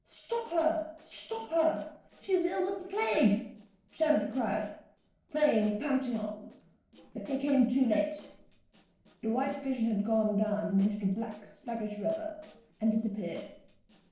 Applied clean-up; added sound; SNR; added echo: neural separator model SepFormer DNS4.